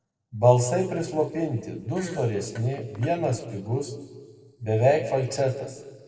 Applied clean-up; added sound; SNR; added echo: neural separator model SepFormer DNS4.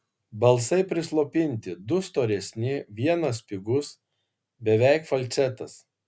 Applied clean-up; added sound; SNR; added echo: none; none; none; none.